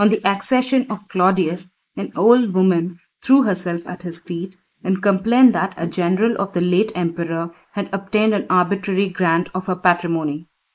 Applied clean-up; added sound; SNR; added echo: neural mask model Resemble Enhance denoiser.